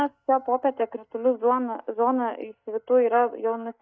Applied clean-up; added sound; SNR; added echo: neural mask model DeepFilterNet 3.